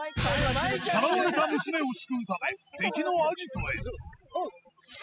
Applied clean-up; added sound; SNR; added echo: classical method spectral subtraction.